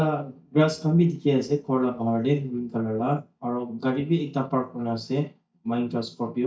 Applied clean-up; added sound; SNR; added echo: neural mask model DeepFilterNet 3.